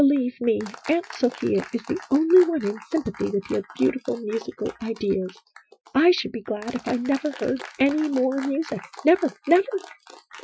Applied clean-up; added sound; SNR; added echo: classical method Wiener filter.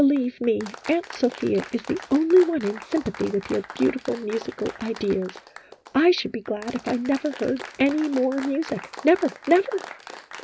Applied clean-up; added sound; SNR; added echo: none; Applause; 16 dB; none.